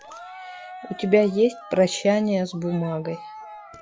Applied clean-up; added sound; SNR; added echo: classical method log-MMSE.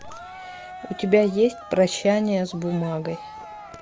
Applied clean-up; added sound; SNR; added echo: none; Cheering; 17 dB; none.